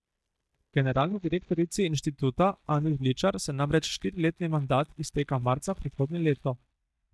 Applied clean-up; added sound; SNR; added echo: neural mask model DeepFilterNet 3.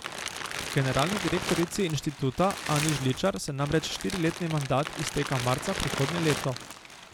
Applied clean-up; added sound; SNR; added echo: none; Crumpling, crinkling; 7 dB; none.